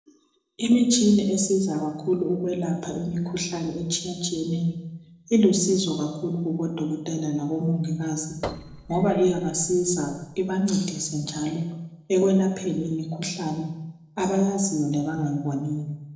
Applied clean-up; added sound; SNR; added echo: neural separator model SepFormer DNS4.